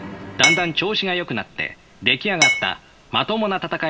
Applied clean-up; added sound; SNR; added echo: none; Glass; -4 dB; reverberation time 0.5 s.